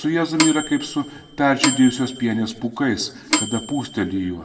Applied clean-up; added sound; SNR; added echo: none; Microwave oven / Bell; 5 dB; reverberation time 1.2 s.